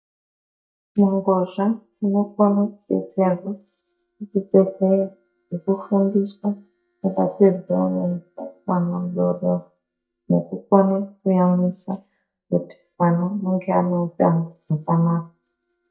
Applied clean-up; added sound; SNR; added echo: neural mask model DeepFilterNet 3.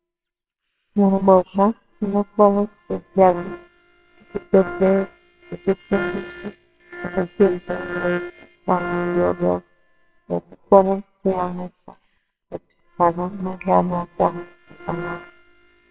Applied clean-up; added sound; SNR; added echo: neural separator model SepFormer WHAMR!.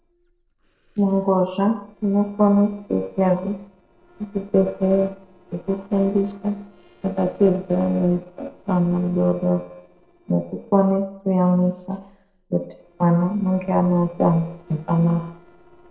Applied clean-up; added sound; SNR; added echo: neural separator model SepFormer DNS4.